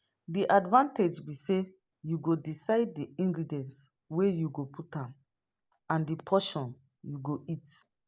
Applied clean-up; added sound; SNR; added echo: none; none; none; none.